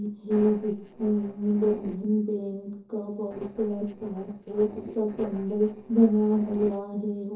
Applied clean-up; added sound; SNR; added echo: neural separator model SepFormer DNS4.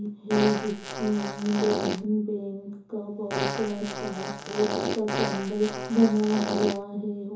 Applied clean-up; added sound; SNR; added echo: none; Fart; 4 dB; reverberation time 0.7 s.